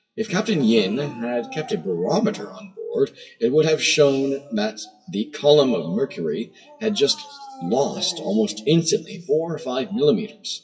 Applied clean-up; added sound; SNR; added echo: classical method WPE with log-MMSE.